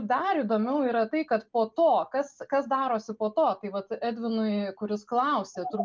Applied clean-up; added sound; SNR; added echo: none; none; none; none.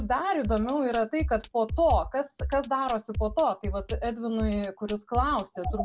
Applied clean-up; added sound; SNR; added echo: none; Drum kit; 7 dB; none.